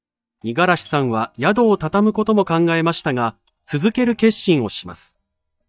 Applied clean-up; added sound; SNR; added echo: neural mask model DeepFilterNet 3.